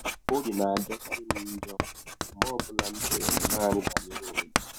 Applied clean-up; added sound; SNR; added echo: none; Writing; -2 dB; none.